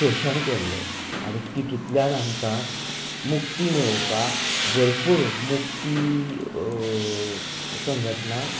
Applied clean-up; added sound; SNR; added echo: none; Tools; 4 dB; none.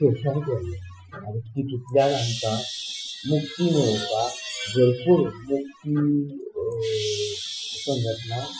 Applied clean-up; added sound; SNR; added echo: classical method Wiener filter.